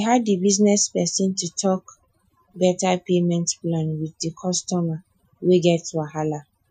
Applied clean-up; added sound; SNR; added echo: classical method Wiener filter.